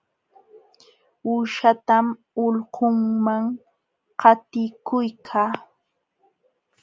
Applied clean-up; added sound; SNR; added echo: none; none; none; none.